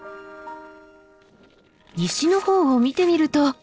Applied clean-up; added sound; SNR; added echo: neural separator model SepFormer DNS4.